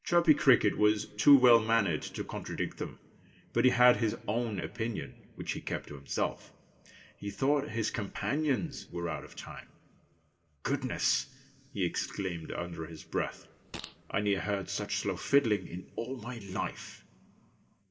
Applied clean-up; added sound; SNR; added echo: none; Fart; 16 dB; reverberation time 1.9 s.